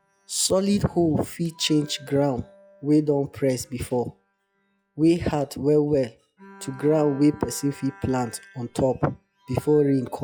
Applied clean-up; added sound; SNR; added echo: classical method log-MMSE.